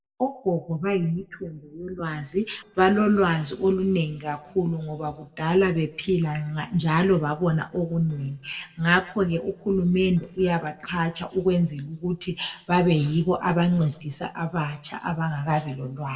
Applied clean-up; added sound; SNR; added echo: neural separator model SepFormer DNS4.